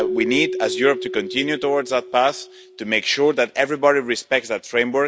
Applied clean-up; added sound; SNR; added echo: none; Keyboard (musical); 10 dB; none.